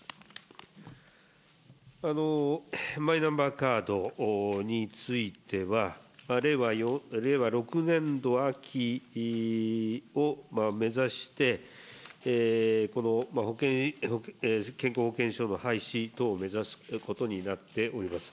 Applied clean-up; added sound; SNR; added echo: none; none; none; none.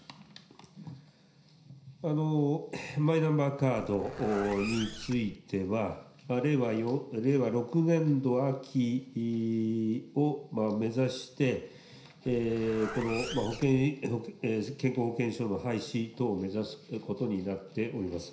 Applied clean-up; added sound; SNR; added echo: none; Zipper (clothing); 13 dB; reverberation time 0.5 s.